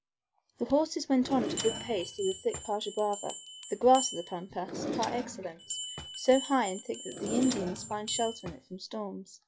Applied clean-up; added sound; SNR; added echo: classical method log-MMSE.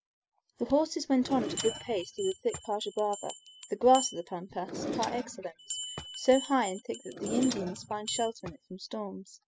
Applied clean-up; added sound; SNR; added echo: classical method spectral subtraction.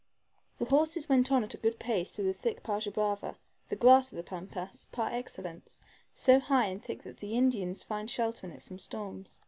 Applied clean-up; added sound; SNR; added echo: none; none; none; none.